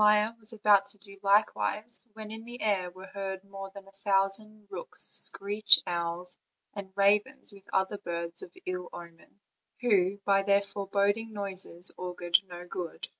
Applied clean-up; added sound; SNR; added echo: none; none; none; none.